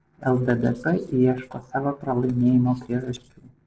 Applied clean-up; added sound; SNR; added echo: neural separator model SepFormer DNS4.